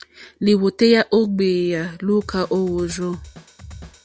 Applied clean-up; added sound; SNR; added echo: none; Drum kit; 19 dB; none.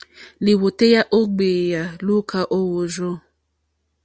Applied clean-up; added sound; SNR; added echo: none; none; none; none.